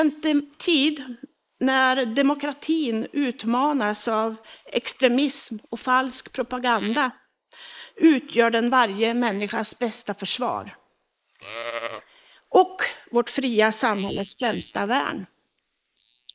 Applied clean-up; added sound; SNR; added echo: neural mask model Resemble Enhance denoiser.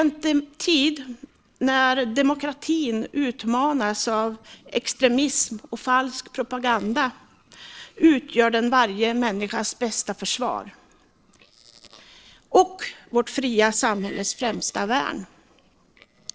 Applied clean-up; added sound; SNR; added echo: neural separator model SepFormer DNS4.